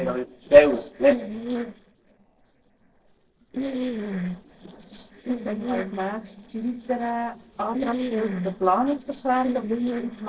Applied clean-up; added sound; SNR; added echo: neural separator model SepFormer DNS4.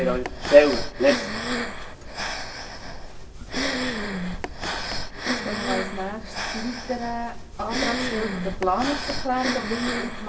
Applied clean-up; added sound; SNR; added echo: none; Breathing; 3 dB; reverberation time 0.1 s.